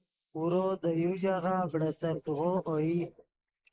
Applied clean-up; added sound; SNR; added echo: neural mask model Resemble Enhance denoiser.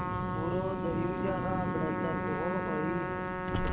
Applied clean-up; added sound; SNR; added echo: none; Car + Trumpet; -5 dB; none.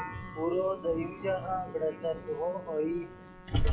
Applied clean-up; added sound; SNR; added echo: classical method log-MMSE.